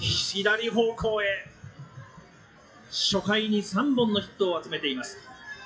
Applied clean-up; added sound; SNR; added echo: classical method WPE with log-MMSE.